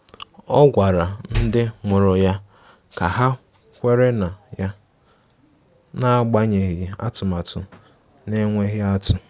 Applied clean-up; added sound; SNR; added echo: none; none; none; none.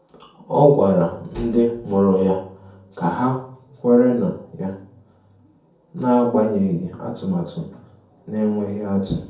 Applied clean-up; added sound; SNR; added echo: none; none; none; reverberation time 0.6 s.